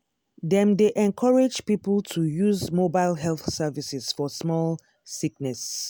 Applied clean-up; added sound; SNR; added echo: none; none; none; none.